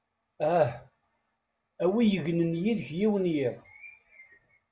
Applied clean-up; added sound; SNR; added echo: none; none; none; none.